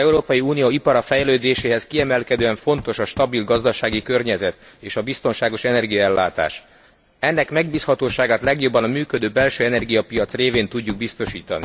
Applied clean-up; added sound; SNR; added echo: none; Hammer; 19 dB; none.